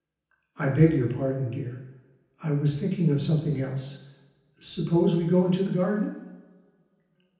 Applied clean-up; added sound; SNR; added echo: none; none; none; reverberation time 0.9 s.